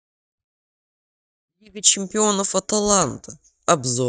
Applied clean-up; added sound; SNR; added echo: neural mask model DeepFilterNet 3.